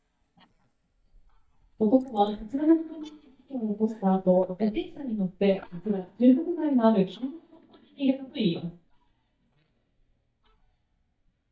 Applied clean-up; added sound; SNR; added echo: neural mask model DeepFilterNet 3.